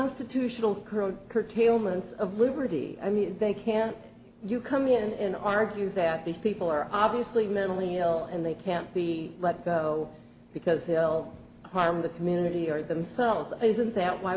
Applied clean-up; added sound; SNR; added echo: none; none; none; none.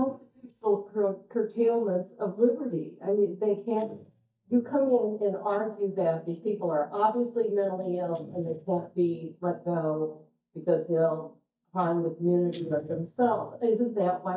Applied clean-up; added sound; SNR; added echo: neural mask model DeepFilterNet 3.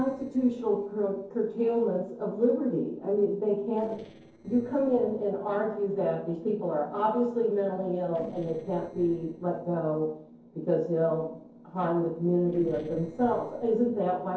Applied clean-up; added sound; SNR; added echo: neural separator model SepFormer DNS4.